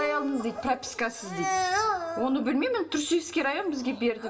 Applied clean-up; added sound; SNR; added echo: none; Keyboard (musical); 20 dB; reverberation time 0.8 s.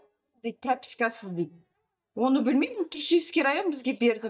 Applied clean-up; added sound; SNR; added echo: neural mask model DeepFilterNet 3.